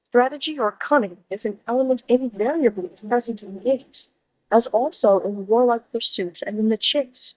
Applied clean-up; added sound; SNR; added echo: neural mask model DeepFilterNet 3.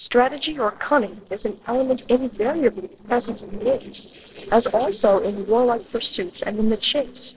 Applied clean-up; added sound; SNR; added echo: neural separator model SepFormer DNS4.